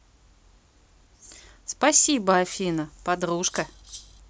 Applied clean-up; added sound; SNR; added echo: none; Rattle (instrument); 19 dB; none.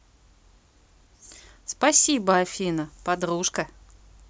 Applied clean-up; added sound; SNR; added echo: none; none; none; none.